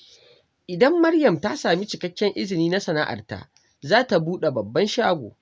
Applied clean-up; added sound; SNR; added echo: none; none; none; none.